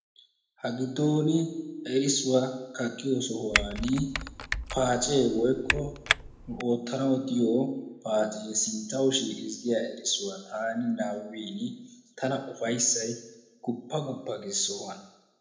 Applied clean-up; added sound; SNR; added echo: none; Typing; 3 dB; reverberation time 0.8 s.